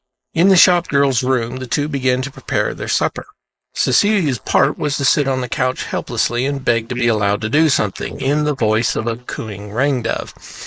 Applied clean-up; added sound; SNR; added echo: neural mask model Resemble Enhance denoiser.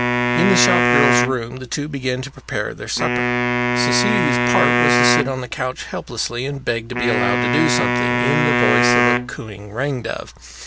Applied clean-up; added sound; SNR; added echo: none; Wind instrument, woodwind instrument; -3 dB; none.